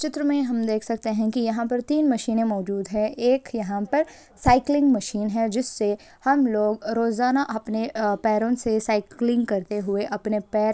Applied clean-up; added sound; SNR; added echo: none; none; none; none.